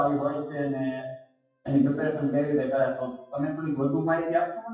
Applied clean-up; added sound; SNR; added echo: classical method WPE with log-MMSE.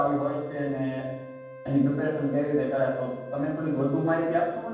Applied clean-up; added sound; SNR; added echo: none; Wind instrument, woodwind instrument; 16 dB; reverberation time 1.2 s.